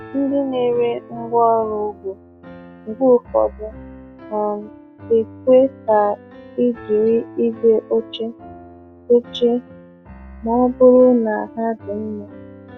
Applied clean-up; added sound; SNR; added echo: none; Piano; 19 dB; none.